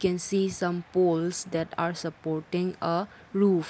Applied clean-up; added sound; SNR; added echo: none; none; none; none.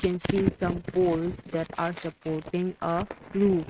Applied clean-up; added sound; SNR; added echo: neural mask model RNNoise.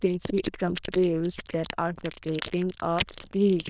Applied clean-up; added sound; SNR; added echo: neural diffusion model UNIVERSE++.